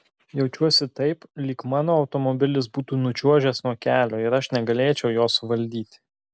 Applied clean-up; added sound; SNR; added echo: none; none; none; none.